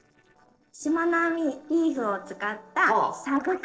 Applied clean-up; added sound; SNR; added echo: neural separator model SepFormer DNS4.